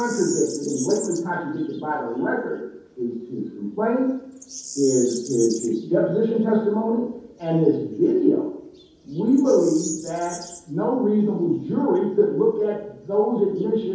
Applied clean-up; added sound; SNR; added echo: none; Bird vocalization, bird call, bird song; 17 dB; reverberation time 0.9 s.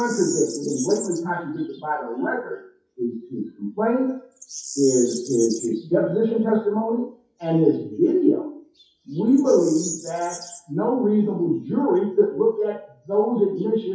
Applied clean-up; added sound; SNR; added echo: classical method WPE with log-MMSE.